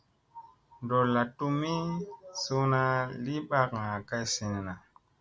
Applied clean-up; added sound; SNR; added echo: none; none; none; none.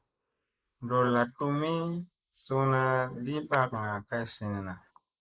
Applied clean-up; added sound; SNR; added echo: neural mask model Resemble Enhance denoiser.